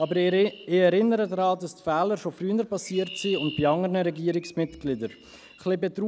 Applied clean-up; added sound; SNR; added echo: none; Chirp, tweet; 19 dB; none.